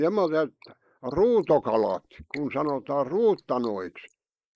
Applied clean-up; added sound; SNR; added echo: neural mask model Resemble Enhance denoiser.